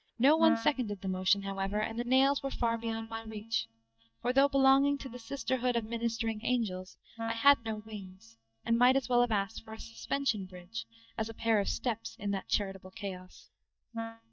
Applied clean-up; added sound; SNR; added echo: neural mask model DeepFilterNet 3.